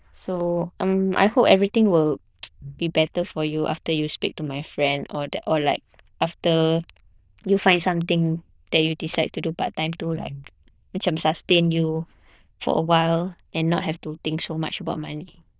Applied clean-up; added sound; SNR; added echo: neural diffusion model UNIVERSE++.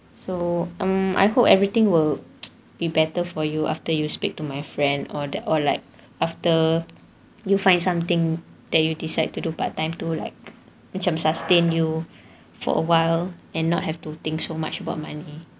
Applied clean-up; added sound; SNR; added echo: none; none; none; none.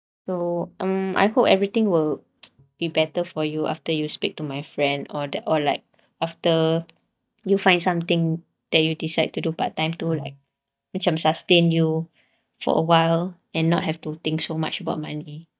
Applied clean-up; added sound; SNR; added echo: neural mask model DeepFilterNet 3.